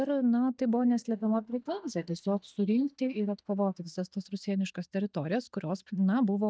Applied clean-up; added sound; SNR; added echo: neural mask model DeepFilterNet 3.